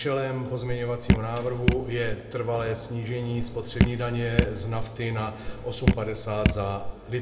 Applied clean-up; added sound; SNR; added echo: none; Drip; -2 dB; reverberation time 1.4 s.